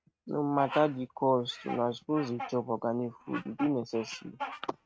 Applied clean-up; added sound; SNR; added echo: neural mask model RNNoise.